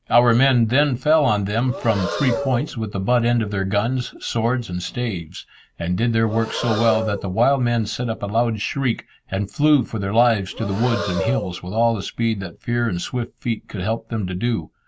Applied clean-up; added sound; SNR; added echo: none; Breathing; 12 dB; none.